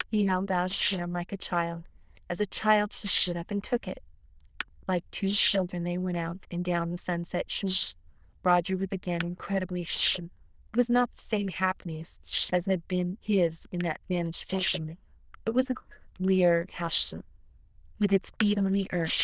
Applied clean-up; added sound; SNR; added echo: neural diffusion model UNIVERSE++.